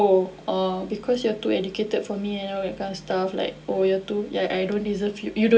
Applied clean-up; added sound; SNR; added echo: none; none; none; reverberation time 0.2 s.